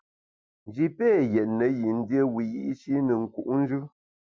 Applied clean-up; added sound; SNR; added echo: none; none; none; none.